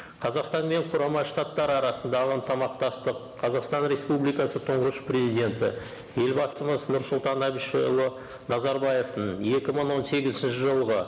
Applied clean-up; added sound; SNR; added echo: none; none; none; none.